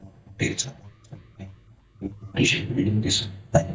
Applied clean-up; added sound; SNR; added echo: neural mask model DeepFilterNet 3.